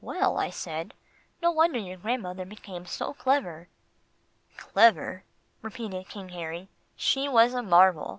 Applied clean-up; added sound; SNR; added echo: none; none; none; none.